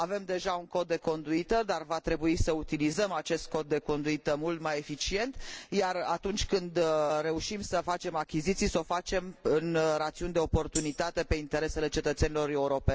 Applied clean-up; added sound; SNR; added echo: none; Tambourine; 13 dB; none.